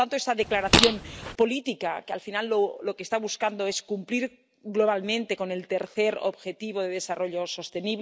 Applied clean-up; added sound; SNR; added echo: none; Fart; -3 dB; none.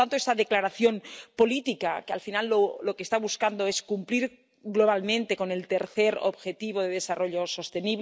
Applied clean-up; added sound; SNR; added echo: none; none; none; none.